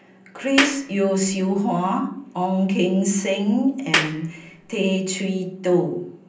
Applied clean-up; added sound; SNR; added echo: none; Clapping; 4 dB; reverberation time 0.6 s.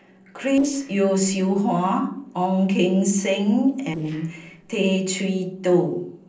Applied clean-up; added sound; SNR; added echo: neural separator model SepFormer DNS4.